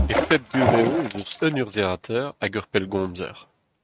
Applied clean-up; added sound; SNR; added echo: neural mask model RNNoise.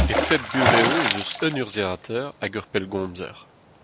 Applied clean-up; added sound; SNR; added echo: none; Water / Splash, splatter; 0 dB; none.